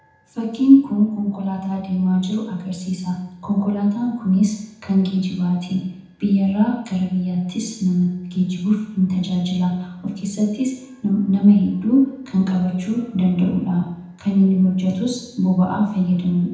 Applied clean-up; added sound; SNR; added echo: none; none; none; reverberation time 0.8 s.